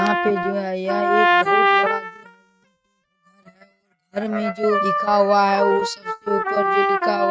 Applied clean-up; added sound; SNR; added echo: neural mask model RNNoise.